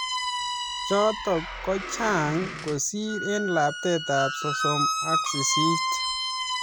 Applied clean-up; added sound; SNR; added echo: none; Squeak; 1 dB; none.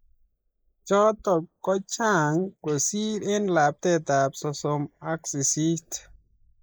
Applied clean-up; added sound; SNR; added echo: neural mask model Resemble Enhance denoiser.